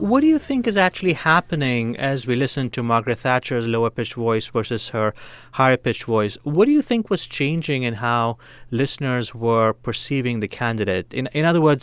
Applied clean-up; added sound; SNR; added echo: none; none; none; none.